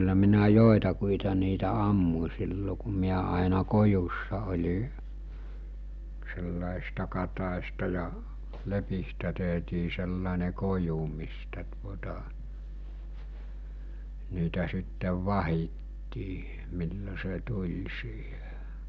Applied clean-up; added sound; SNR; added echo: none; none; none; none.